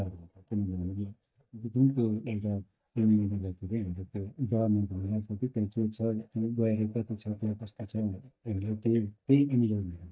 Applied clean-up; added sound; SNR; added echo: neural mask model DeepFilterNet 3.